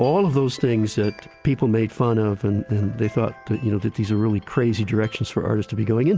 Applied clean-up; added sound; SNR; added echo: none; none; none; none.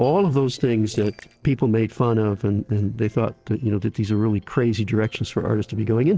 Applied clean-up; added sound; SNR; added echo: neural separator model SepFormer DNS4.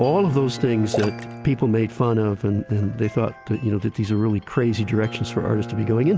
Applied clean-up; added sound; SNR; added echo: none; Bowed string instrument + Splash, splatter; 14 dB; none.